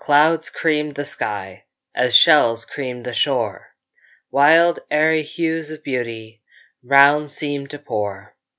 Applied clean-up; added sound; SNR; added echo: none; none; none; none.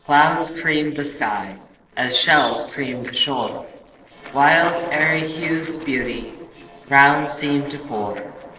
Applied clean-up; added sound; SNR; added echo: neural separator model SepFormer DNS4.